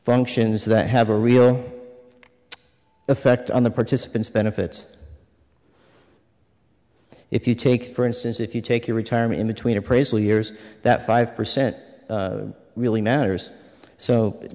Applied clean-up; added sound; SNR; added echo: none; none; none; none.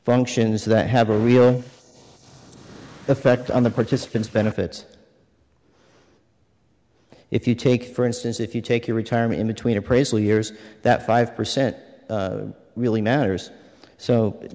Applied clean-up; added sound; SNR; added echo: neural mask model Resemble Enhance denoiser.